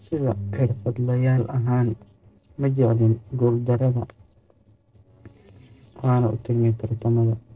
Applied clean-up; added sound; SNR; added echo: neural separator model SepFormer DNS4.